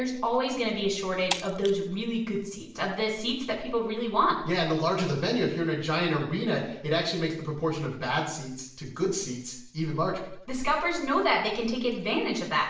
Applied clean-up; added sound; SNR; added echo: none; Shatter; 12 dB; reverberation time 0.7 s.